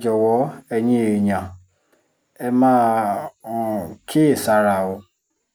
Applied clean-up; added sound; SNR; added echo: none; none; none; none.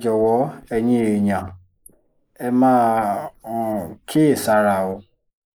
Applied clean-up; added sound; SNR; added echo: neural mask model Resemble Enhance denoiser.